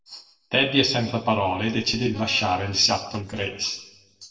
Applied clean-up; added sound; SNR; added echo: neural separator model SepFormer DNS4.